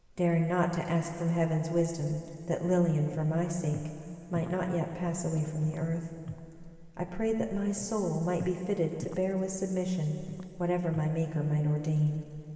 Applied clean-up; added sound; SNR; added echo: none; Walk, footsteps; 18 dB; reverberation time 2.7 s.